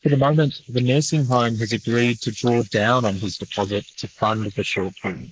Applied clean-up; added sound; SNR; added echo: neural mask model Resemble Enhance denoiser.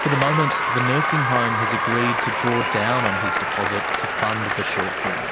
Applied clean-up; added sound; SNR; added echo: none; Applause; -2 dB; none.